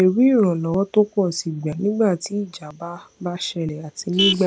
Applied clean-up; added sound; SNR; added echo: none; Vehicle horn, car horn, honking; 12 dB; none.